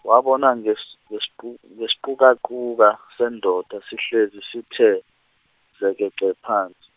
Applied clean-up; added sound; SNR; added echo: none; none; none; none.